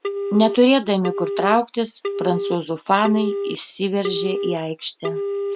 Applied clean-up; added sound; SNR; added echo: none; Telephone; 6 dB; none.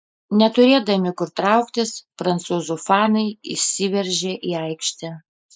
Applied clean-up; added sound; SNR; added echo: neural mask model Resemble Enhance denoiser.